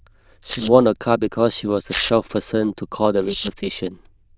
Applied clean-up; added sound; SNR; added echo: neural diffusion model UNIVERSE++.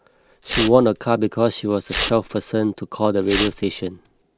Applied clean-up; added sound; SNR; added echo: none; Tearing; 10 dB; none.